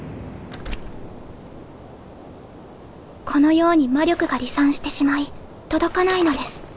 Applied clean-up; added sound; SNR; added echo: none; Door; 14 dB; none.